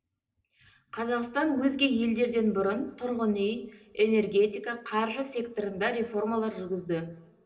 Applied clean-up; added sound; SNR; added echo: none; none; none; reverberation time 1.6 s.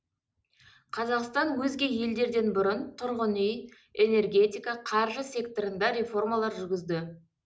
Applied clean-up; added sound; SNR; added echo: none; none; none; none.